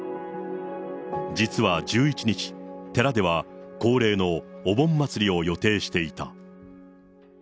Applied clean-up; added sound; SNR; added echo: none; none; none; none.